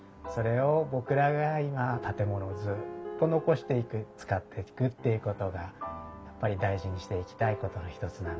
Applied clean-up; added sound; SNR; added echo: none; none; none; none.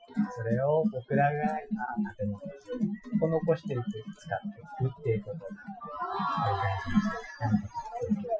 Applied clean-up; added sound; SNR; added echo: classical method Wiener filter.